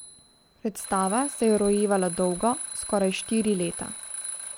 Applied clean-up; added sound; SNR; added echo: none; Alarm; 10 dB; none.